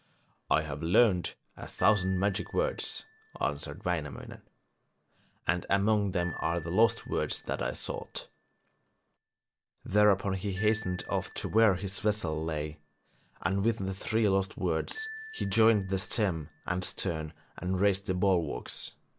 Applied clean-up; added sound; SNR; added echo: none; Marimba, xylophone; 20 dB; none.